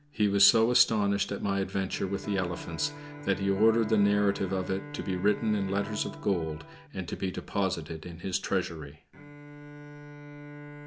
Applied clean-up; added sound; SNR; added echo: none; Electric guitar + Bowed string instrument; 15 dB; none.